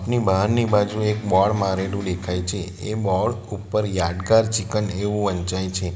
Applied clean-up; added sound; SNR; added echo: none; Electric guitar; 16 dB; none.